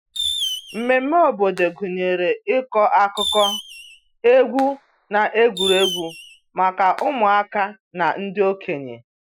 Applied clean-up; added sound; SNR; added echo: classical method Wiener filter.